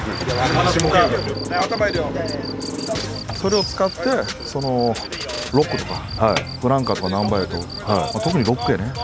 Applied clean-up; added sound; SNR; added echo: none; Cricket; 15 dB; none.